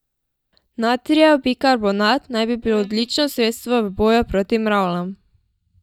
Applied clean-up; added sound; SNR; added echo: neural mask model DeepFilterNet 3.